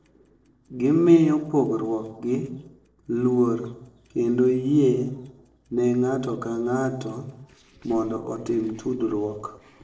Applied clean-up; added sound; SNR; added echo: neural separator model SepFormer DNS4.